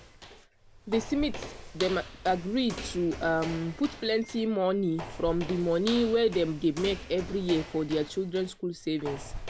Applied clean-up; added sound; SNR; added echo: none; Walk, footsteps; 12 dB; none.